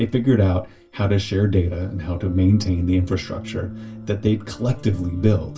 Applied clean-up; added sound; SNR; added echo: none; none; none; reverberation time 0.2 s.